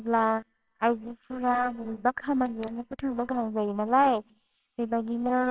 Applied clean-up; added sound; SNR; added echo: neural separator model SepFormer WHAMR!.